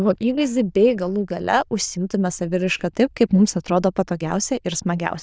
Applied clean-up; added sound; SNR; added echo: neural diffusion model UNIVERSE++.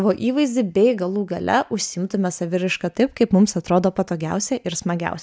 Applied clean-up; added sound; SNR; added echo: none; none; none; none.